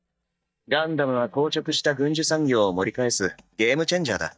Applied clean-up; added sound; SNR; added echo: neural mask model DeepFilterNet 3.